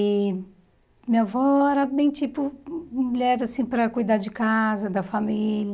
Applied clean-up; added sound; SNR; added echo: none; none; none; none.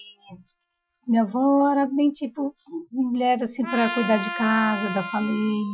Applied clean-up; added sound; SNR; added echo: classical method Wiener filter.